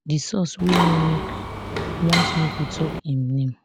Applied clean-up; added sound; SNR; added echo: none; Mechanisms; 2 dB; none.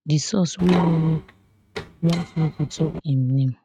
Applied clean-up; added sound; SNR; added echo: neural mask model RNNoise.